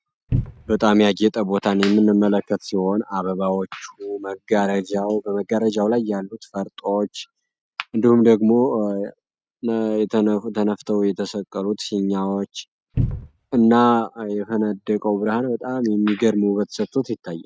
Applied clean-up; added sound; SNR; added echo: neural mask model RNNoise.